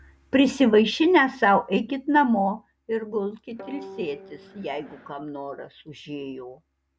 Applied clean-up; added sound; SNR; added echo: none; Guitar; 19 dB; none.